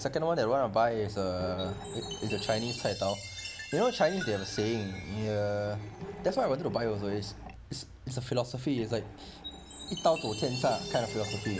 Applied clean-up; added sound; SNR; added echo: none; Chime + Mechanisms; 11 dB; none.